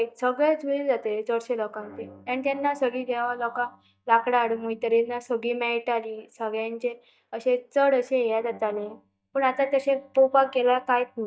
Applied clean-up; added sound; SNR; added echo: neural mask model DeepFilterNet 3.